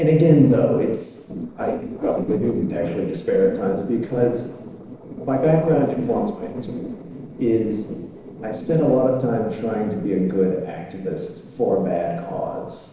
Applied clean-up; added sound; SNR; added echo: neural separator model SepFormer DNS4.